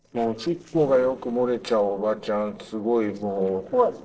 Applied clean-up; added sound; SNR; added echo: neural separator model SepFormer DNS4.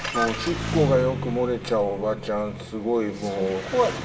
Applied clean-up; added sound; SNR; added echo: none; Engine; 7 dB; reverberation time 0.7 s.